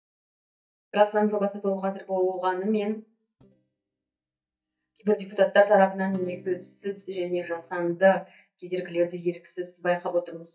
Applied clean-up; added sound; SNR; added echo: neural mask model DeepFilterNet 3.